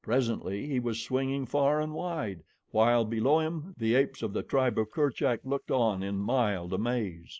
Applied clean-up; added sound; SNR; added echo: neural mask model Resemble Enhance denoiser.